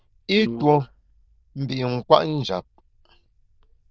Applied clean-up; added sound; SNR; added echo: neural diffusion model UNIVERSE++.